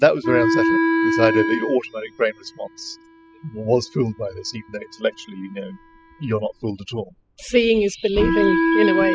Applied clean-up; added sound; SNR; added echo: classical method spectral subtraction.